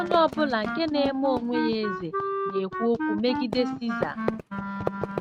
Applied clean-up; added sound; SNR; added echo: neural mask model RNNoise.